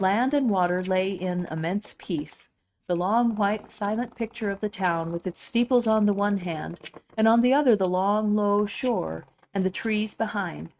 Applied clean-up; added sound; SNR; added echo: neural mask model RNNoise.